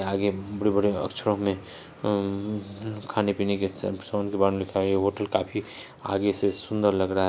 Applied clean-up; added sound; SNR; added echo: none; none; none; none.